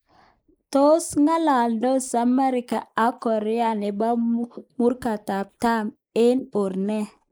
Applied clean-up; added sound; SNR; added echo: neural mask model Resemble Enhance denoiser.